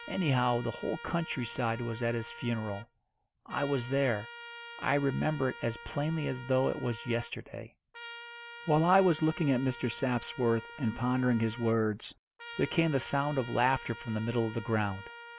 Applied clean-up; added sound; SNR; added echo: none; Trumpet; 16 dB; none.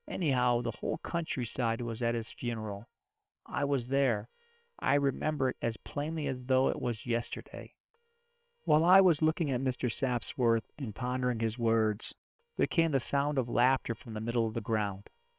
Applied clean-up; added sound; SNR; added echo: neural separator model SepFormer WHAM!.